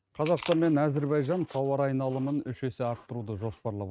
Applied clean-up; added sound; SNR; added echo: neural mask model RNNoise.